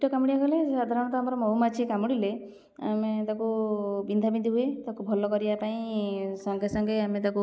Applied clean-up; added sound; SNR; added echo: neural mask model Resemble Enhance denoiser.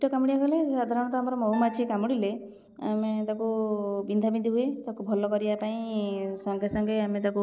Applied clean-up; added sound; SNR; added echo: neural separator model SepFormer DNS4.